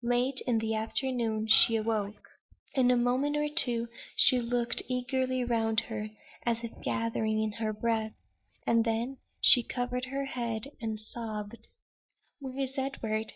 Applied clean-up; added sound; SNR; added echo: neural mask model DeepFilterNet 3.